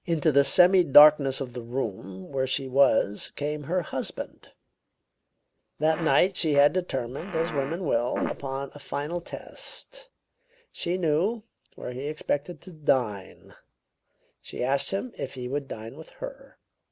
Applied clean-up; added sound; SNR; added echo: none; Fart; 11 dB; none.